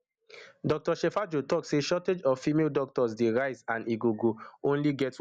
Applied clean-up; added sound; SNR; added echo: none; none; none; none.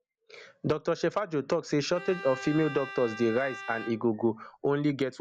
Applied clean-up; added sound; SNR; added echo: none; Bowed string instrument; 13 dB; none.